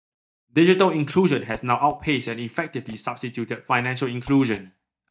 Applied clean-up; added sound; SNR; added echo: neural mask model DeepFilterNet 3.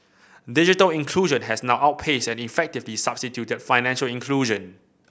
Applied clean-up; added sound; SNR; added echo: none; none; none; none.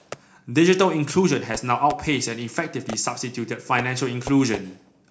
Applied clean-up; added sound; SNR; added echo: none; Fireworks; 18 dB; reverberation time 0.4 s.